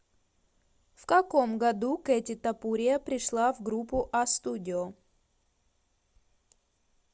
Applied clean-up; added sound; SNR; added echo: none; none; none; none.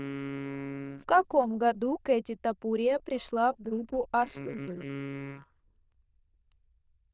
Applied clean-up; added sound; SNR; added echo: neural diffusion model UNIVERSE++.